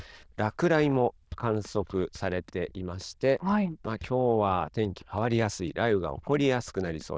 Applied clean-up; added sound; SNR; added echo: neural diffusion model UNIVERSE++.